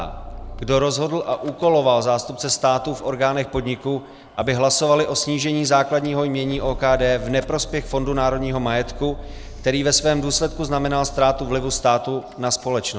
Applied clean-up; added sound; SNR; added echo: none; Idling / Engine starting / Door / Car; 15 dB; none.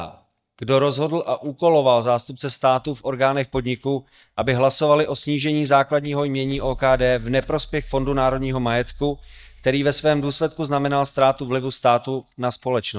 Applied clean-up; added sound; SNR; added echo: neural mask model DeepFilterNet 3.